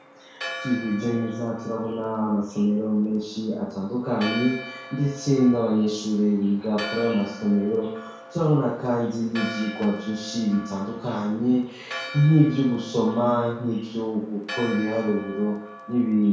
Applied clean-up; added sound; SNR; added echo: none; Church bell; 15 dB; reverberation time 0.6 s.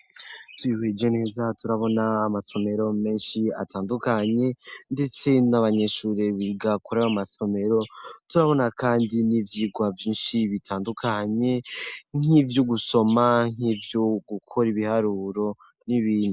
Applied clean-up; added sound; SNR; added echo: none; none; none; none.